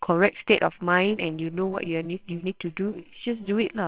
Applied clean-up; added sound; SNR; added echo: neural separator model SepFormer WHAMR!.